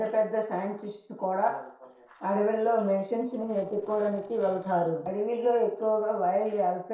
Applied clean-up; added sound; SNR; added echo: neural separator model SepFormer DNS4.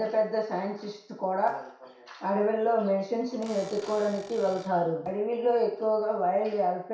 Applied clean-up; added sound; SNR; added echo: none; Cupboard open or close / Door; 20 dB; reverberation time 0.6 s.